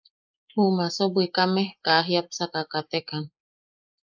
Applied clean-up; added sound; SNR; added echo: neural mask model Resemble Enhance denoiser.